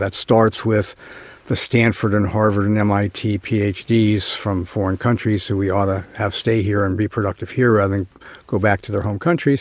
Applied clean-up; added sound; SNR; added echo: none; none; none; none.